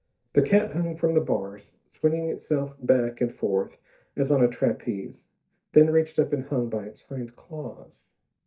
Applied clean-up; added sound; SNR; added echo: neural mask model DeepFilterNet 3.